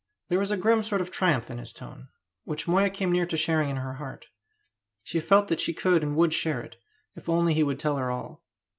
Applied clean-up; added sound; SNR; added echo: none; none; none; none.